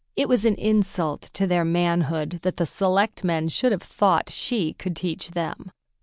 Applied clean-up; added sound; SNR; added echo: none; none; none; none.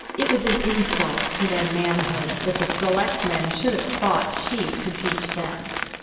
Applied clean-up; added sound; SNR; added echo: none; Coin (dropping); 3 dB; reverberation time 1.1 s.